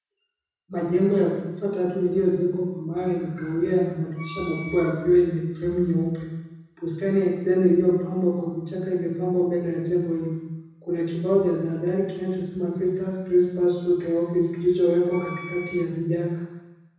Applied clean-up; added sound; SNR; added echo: none; Wind instrument, woodwind instrument; 16 dB; reverberation time 1.1 s.